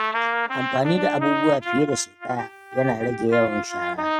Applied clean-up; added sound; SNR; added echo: neural mask model RNNoise.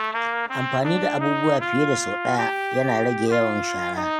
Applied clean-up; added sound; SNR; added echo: none; Trumpet; 2 dB; none.